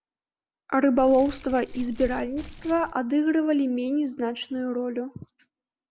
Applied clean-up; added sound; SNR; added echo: none; Keys jangling; 11 dB; none.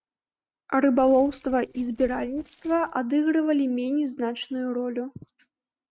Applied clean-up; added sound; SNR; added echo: neural mask model RNNoise.